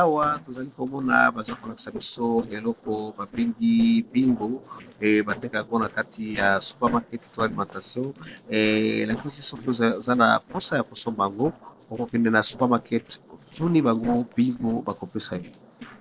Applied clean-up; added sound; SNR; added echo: neural separator model SepFormer DNS4.